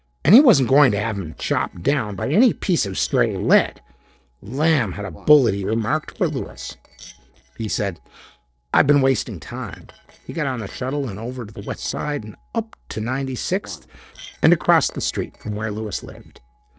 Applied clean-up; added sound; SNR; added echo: neural separator model SepFormer DNS4.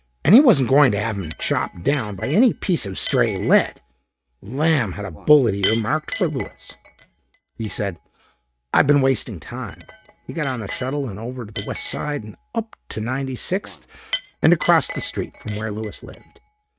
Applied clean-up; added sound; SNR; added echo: neural mask model RNNoise.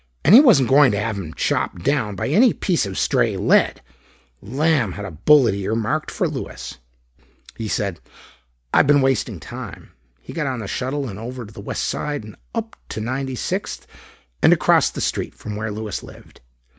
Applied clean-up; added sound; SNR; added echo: none; none; none; none.